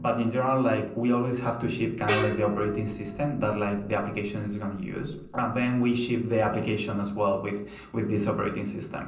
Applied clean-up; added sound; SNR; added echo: none; Gong; 10 dB; reverberation time 0.6 s.